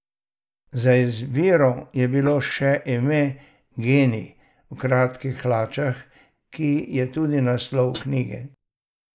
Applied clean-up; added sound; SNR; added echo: neural mask model Resemble Enhance denoiser.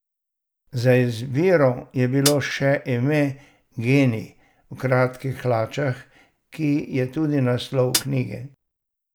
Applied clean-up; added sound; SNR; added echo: none; Hi-hat; 8 dB; none.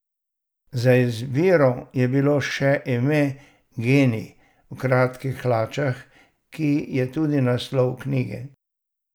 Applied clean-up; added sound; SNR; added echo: none; none; none; none.